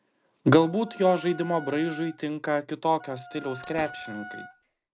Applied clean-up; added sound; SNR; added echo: none; Wind instrument, woodwind instrument + Fart; 16 dB; none.